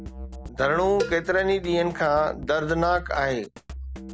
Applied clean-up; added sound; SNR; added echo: none; Cowbell + Drum kit; 11 dB; none.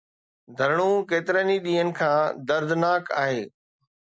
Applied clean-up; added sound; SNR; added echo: none; none; none; none.